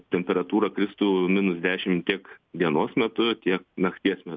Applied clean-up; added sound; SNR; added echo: none; none; none; none.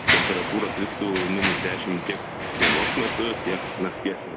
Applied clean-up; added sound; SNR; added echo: none; Mechanisms; -2 dB; none.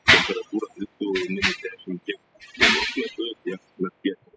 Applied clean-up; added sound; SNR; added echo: classical method spectral subtraction.